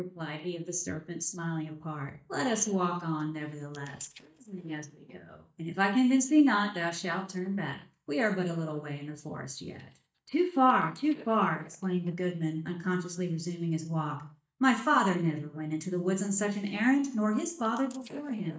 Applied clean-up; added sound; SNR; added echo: neural mask model DeepFilterNet 3.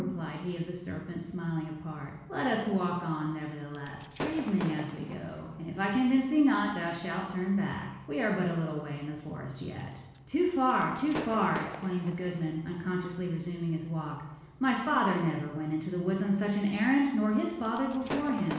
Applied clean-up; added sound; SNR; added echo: none; Gunshot, gunfire / Fireworks; 16 dB; reverberation time 1.1 s.